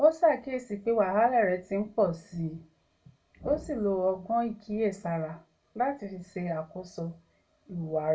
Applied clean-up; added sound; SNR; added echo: none; none; none; reverberation time 0.2 s.